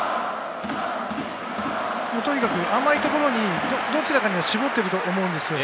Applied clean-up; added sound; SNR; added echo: none; none; none; none.